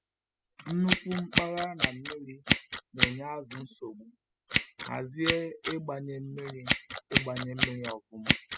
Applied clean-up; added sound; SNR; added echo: classical method spectral subtraction.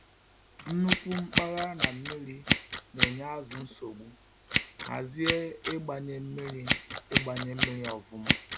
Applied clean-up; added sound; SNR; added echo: none; Scissors; -3 dB; none.